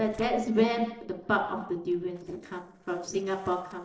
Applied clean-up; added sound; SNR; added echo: neural separator model SepFormer DNS4.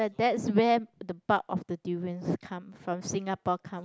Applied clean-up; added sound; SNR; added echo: none; none; none; none.